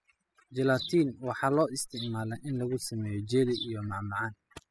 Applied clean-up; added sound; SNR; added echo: classical method spectral subtraction.